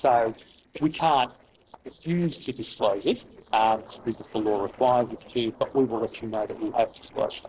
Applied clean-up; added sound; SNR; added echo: neural separator model SepFormer DNS4.